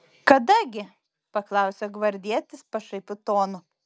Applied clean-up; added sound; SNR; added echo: none; none; none; none.